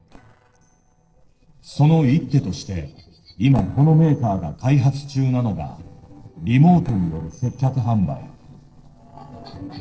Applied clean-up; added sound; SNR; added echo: neural separator model SepFormer DNS4.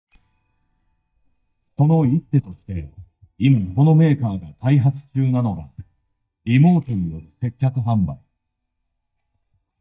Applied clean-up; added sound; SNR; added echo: neural mask model DeepFilterNet 3.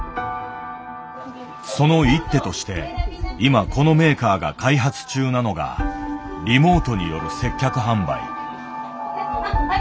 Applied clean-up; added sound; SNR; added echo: none; none; none; none.